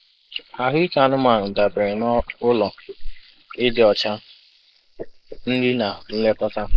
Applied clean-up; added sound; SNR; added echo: neural mask model Resemble Enhance denoiser.